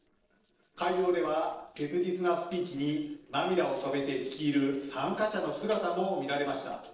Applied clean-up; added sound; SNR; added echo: neural separator model SepFormer DNS4.